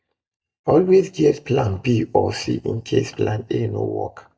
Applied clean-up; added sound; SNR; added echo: neural mask model DeepFilterNet 3.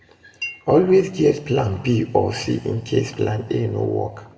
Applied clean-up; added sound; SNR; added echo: none; Chink, clink; 16 dB; reverberation time 1.1 s.